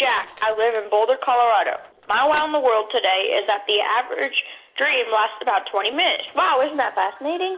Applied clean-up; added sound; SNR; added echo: neural separator model SepFormer DNS4.